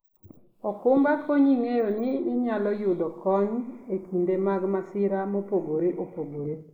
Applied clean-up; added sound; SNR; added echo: neural mask model Resemble Enhance denoiser.